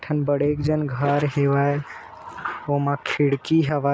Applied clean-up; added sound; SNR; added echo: none; none; none; none.